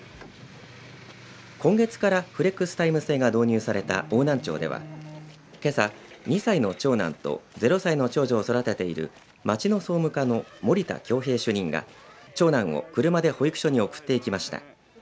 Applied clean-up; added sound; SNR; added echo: none; Bowed string instrument; 19 dB; none.